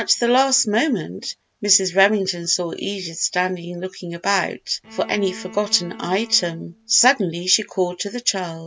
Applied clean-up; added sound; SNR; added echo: none; Bowed string instrument; 19 dB; none.